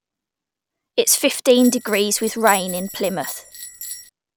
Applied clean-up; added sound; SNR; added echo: none; Bell; 12 dB; none.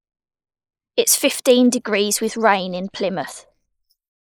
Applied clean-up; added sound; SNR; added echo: neural mask model Resemble Enhance denoiser.